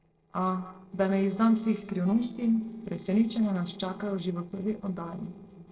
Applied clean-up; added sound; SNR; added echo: neural separator model SepFormer DNS4.